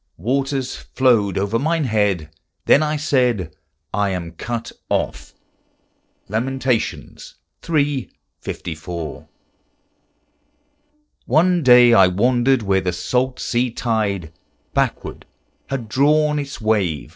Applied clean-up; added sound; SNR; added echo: neural separator model SepFormer DNS4.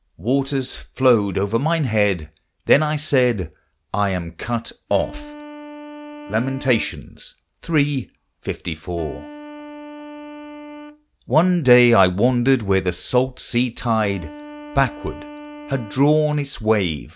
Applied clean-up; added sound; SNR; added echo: none; Wind instrument, woodwind instrument; 17 dB; none.